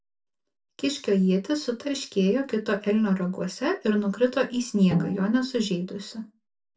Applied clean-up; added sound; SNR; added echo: none; Snare drum; 8 dB; reverberation time 0.2 s.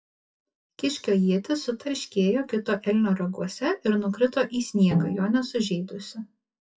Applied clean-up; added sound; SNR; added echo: classical method WPE with log-MMSE.